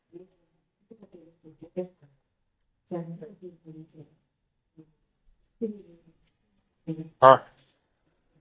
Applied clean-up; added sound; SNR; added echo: neural mask model DeepFilterNet 3.